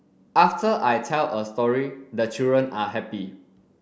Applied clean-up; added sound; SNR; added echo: none; none; none; none.